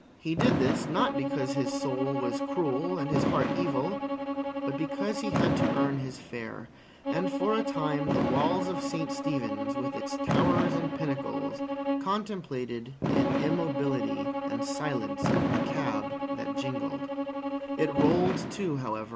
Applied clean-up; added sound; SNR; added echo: none; Fireworks + Bowed string instrument; -2 dB; none.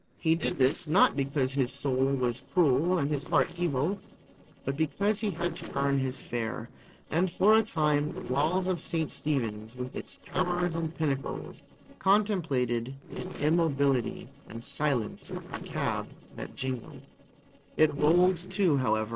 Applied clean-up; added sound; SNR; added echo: neural separator model SepFormer DNS4.